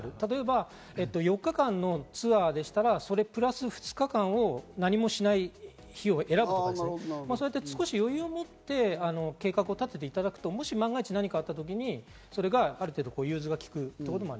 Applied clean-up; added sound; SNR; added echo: none; none; none; none.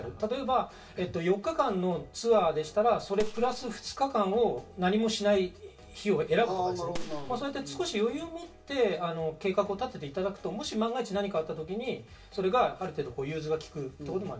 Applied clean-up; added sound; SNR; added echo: none; Gunshot, gunfire; 11 dB; reverberation time 0.2 s.